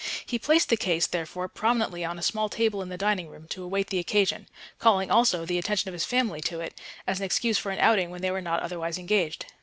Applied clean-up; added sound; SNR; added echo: none; none; none; none.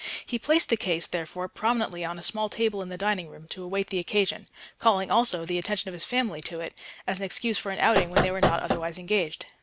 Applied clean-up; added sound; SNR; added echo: none; Knock; -2 dB; none.